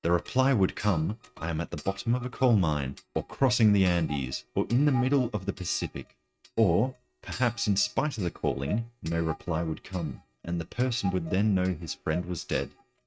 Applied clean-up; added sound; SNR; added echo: neural mask model RNNoise.